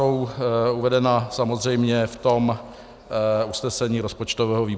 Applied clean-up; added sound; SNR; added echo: none; none; none; none.